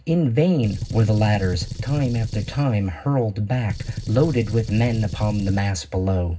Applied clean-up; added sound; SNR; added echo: none; Gunshot, gunfire; 9 dB; reverberation time 0.4 s.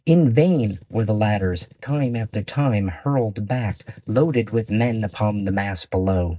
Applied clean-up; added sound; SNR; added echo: neural mask model DeepFilterNet 3.